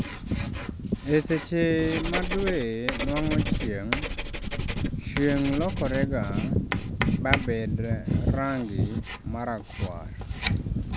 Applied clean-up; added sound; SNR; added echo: none; Writing; 7 dB; none.